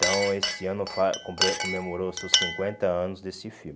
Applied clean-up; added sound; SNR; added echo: none; Chink, clink; 1 dB; none.